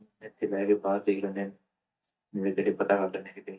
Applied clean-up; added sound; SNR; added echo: neural mask model DeepFilterNet 3.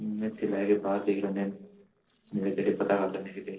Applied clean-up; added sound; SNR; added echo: neural separator model SepFormer DNS4.